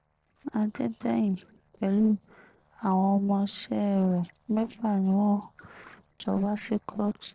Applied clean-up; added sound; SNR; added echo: neural separator model SepFormer DNS4.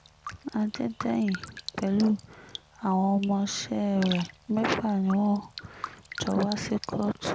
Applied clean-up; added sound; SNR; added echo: none; Raindrop; 15 dB; none.